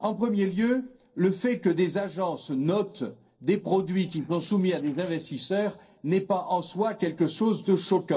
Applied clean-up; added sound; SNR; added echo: neural separator model SepFormer DNS4.